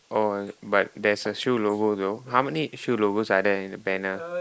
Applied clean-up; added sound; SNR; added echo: neural mask model Resemble Enhance denoiser.